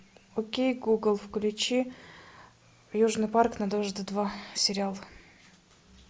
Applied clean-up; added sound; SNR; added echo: none; none; none; none.